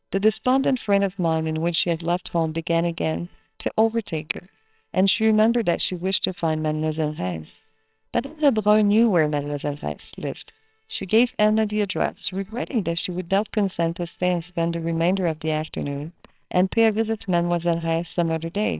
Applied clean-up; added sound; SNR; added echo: neural separator model SepFormer WHAMR!.